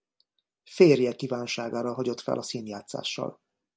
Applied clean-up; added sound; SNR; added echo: none; none; none; none.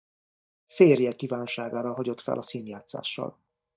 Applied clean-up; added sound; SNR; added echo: neural mask model DeepFilterNet 3.